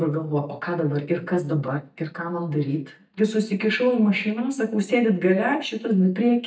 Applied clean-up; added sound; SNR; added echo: neural mask model DeepFilterNet 3.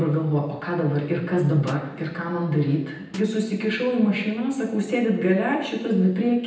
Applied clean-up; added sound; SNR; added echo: none; Snare drum; 18 dB; reverberation time 0.9 s.